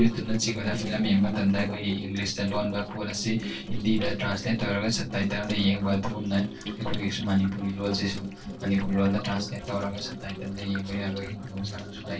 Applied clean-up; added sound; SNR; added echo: neural separator model SepFormer DNS4.